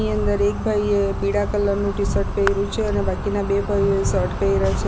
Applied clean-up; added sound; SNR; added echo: none; Insect; 3 dB; none.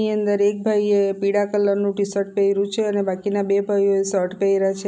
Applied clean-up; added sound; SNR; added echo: none; none; none; none.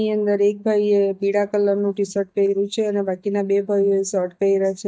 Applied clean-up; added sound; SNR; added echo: neural mask model DeepFilterNet 3.